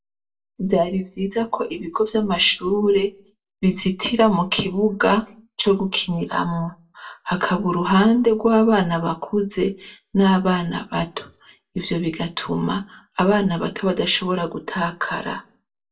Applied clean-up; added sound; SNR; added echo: none; none; none; reverberation time 0.2 s.